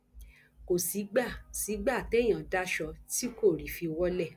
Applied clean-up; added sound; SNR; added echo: none; none; none; none.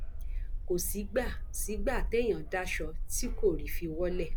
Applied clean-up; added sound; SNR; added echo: none; Bark; 0 dB; none.